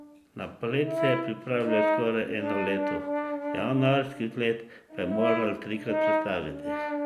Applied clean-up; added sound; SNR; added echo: none; Brass instrument; 1 dB; none.